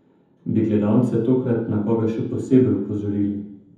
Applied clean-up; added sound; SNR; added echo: none; none; none; reverberation time 0.7 s.